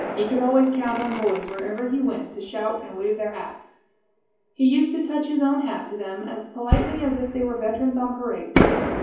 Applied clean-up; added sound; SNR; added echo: none; Fireworks; 4 dB; reverberation time 0.7 s.